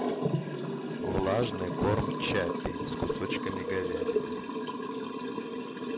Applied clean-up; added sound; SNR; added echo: none; Liquid; -2 dB; none.